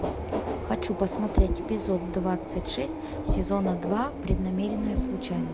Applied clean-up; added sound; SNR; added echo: none; Subway, metro, underground; 4 dB; reverberation time 0.3 s.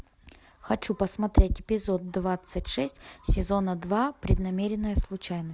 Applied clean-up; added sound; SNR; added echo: none; none; none; none.